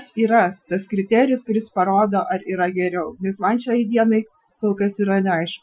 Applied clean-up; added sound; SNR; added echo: classical method Wiener filter.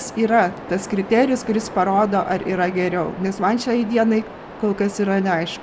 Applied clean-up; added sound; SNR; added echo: none; Waves, surf; 15 dB; none.